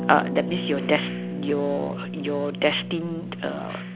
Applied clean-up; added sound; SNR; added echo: none; Harp; 5 dB; none.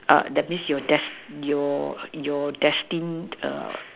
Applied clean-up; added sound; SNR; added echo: none; none; none; none.